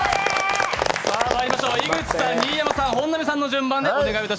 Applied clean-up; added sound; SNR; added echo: none; none; none; none.